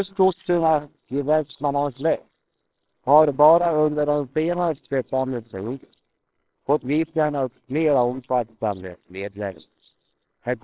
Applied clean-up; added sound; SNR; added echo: neural separator model SepFormer WHAMR!.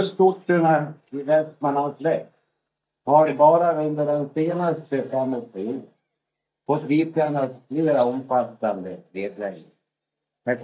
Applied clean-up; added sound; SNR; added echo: neural mask model DeepFilterNet 3.